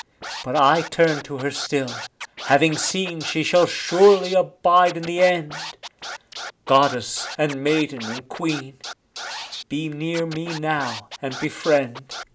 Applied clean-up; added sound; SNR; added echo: none; Scratching (performance technique); 14 dB; none.